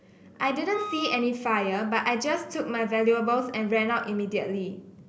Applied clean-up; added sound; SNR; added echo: none; Wind instrument, woodwind instrument; 10 dB; none.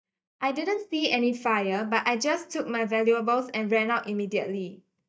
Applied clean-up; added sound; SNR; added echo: neural mask model DeepFilterNet 3.